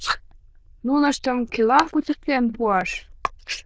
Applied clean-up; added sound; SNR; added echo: neural diffusion model UNIVERSE++.